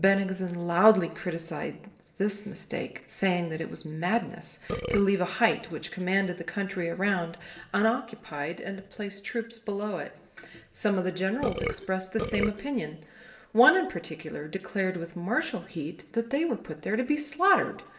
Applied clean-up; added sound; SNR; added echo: none; Burping, eructation; 4 dB; reverberation time 0.6 s.